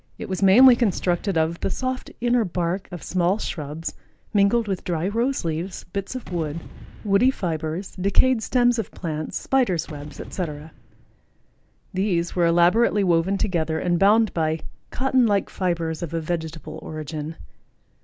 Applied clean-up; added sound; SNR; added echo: none; Gunshot, gunfire / Boom; 20 dB; none.